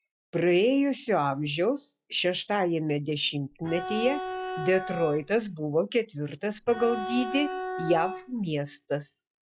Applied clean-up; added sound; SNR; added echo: classical method log-MMSE.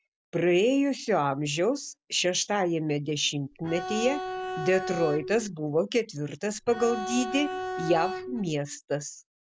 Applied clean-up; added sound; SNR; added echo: none; Bowed string instrument; 6 dB; none.